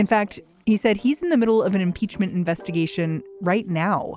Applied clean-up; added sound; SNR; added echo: none; none; none; none.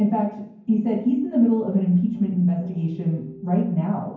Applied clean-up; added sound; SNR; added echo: none; none; none; reverberation time 0.9 s.